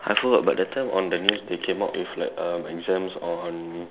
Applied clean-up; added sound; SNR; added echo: none; none; none; none.